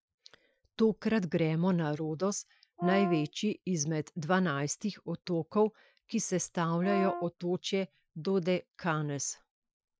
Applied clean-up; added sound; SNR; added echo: classical method Wiener filter.